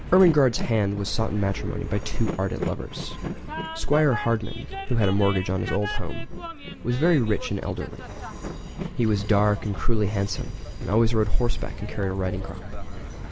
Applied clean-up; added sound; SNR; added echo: none; Train; 11 dB; none.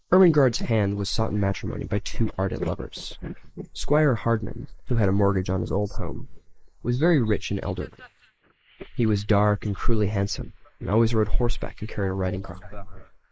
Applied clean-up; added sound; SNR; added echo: neural mask model Resemble Enhance denoiser.